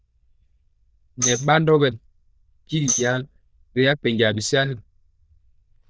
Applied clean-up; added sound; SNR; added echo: neural diffusion model UNIVERSE++.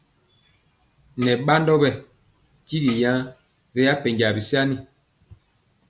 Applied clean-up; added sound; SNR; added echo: none; Tambourine; 9 dB; none.